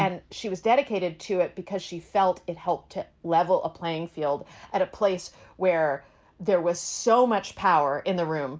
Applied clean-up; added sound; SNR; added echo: none; none; none; none.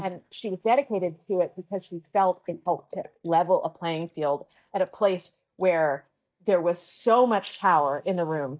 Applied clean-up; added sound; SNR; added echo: neural mask model DeepFilterNet 3.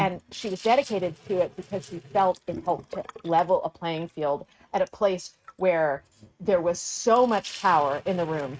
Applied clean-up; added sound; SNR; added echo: neural mask model RNNoise.